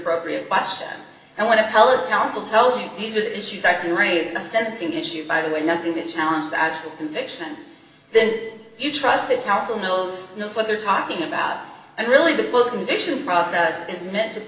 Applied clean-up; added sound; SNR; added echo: none; none; none; reverberation time 1.2 s.